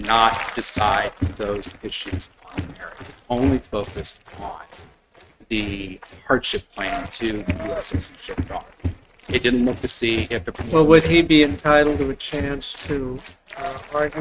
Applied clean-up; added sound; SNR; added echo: neural mask model RNNoise.